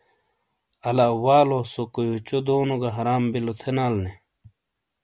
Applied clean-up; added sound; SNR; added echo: none; none; none; none.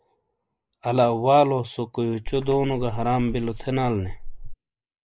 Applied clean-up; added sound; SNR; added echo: neural mask model Resemble Enhance denoiser.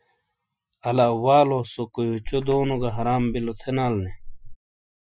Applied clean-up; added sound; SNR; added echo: classical method Wiener filter.